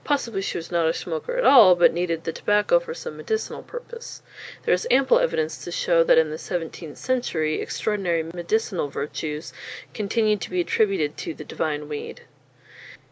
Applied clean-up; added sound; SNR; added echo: none; none; none; none.